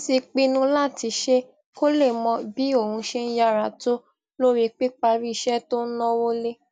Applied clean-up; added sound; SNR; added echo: none; none; none; none.